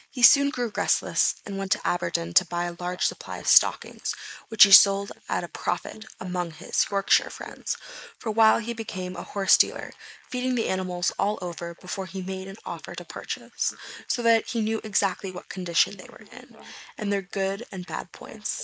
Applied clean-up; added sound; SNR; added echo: neural mask model Resemble Enhance denoiser.